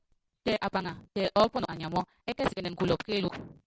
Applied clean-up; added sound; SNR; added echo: none; none; none; none.